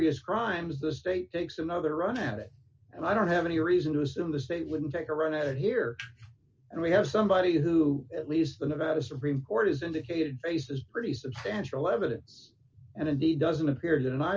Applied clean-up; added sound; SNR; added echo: none; none; none; none.